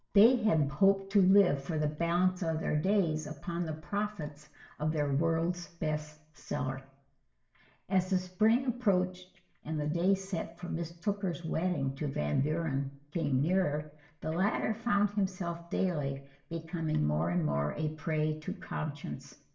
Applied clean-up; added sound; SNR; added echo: none; none; none; reverberation time 0.5 s.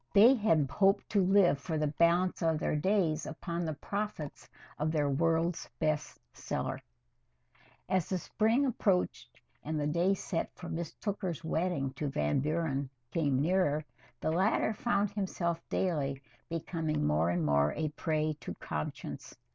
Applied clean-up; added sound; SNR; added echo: none; none; none; none.